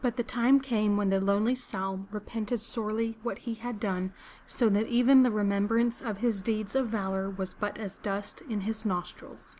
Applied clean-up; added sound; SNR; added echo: none; none; none; none.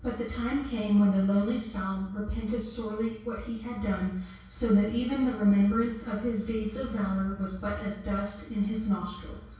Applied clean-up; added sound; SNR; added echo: none; none; none; reverberation time 0.6 s.